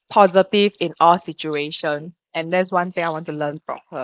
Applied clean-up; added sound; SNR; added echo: neural mask model Resemble Enhance denoiser.